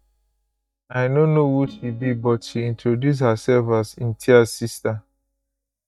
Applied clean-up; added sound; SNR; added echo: neural mask model DeepFilterNet 3.